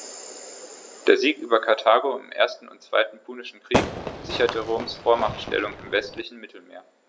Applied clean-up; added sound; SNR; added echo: none; Fireworks; 5 dB; none.